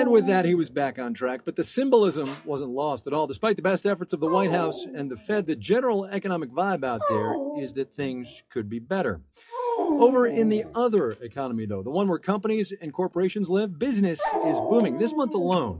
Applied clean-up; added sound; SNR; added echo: classical method WPE with log-MMSE.